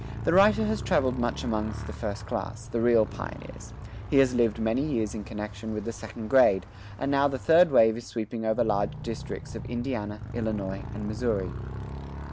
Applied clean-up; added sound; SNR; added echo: none; Motorcycle; 10 dB; none.